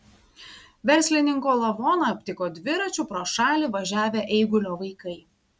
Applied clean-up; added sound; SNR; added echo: none; none; none; none.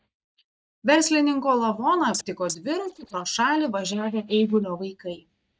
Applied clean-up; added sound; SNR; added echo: neural mask model DeepFilterNet 3.